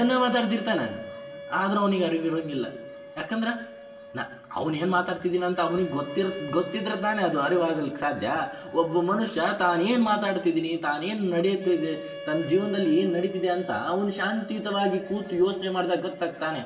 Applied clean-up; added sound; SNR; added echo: none; Wind instrument, woodwind instrument; 15 dB; reverberation time 0.8 s.